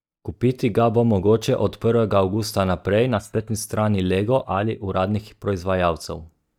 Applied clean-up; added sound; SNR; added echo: neural mask model DeepFilterNet 3.